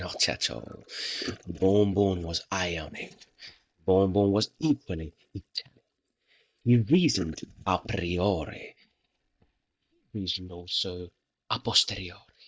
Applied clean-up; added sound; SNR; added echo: neural mask model DeepFilterNet 3.